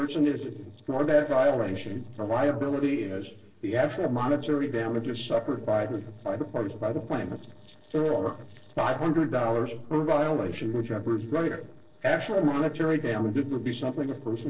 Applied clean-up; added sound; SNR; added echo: neural separator model SepFormer DNS4.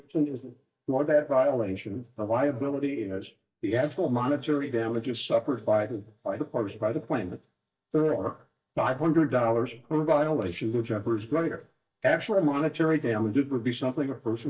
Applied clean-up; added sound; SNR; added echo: neural mask model DeepFilterNet 3.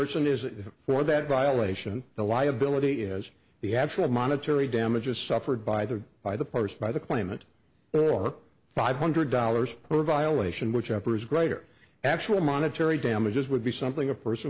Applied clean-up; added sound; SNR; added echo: none; none; none; none.